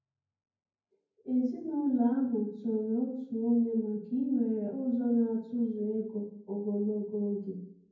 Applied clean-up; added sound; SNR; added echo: none; none; none; reverberation time 0.9 s.